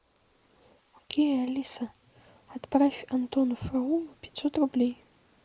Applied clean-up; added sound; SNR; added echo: neural mask model Resemble Enhance denoiser.